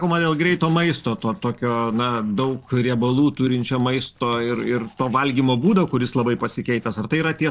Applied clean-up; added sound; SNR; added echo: neural separator model SepFormer DNS4.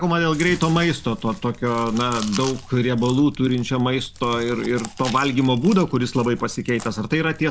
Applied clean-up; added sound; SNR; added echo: none; Chewing, mastication; 16 dB; none.